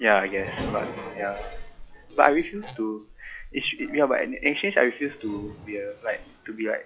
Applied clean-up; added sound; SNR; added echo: classical method log-MMSE.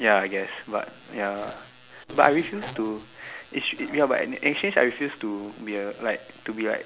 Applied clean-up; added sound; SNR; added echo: none; none; none; none.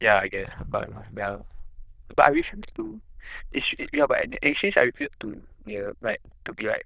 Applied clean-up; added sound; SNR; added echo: neural diffusion model UNIVERSE++.